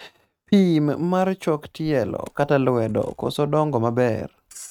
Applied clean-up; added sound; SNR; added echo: neural mask model RNNoise.